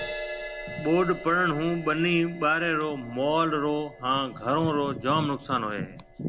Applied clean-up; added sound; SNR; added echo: none; Crash cymbal; 15 dB; none.